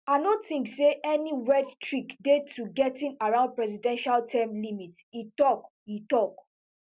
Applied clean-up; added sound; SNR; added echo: none; none; none; none.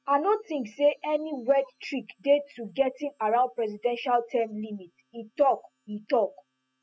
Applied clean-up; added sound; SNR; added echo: classical method spectral subtraction.